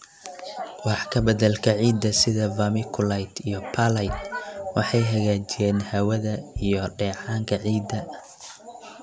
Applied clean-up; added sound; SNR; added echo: none; Bass drum; 18 dB; none.